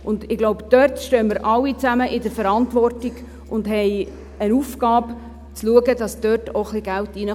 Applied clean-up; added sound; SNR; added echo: none; Musical instrument; 20 dB; none.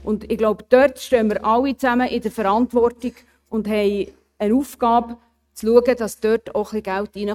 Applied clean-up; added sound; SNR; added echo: neural mask model RNNoise.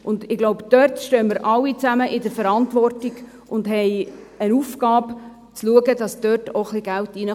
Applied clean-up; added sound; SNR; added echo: none; none; none; none.